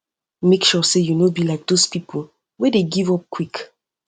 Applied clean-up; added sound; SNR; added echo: none; none; none; none.